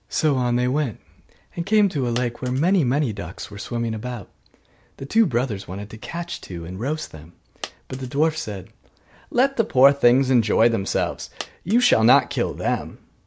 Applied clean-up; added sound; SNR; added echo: none; Coin (dropping); 20 dB; none.